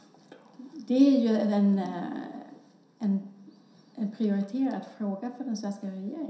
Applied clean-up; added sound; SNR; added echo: none; none; none; reverberation time 0.7 s.